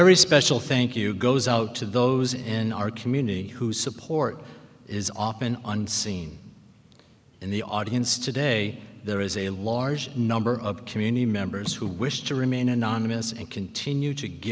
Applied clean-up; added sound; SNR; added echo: none; none; none; none.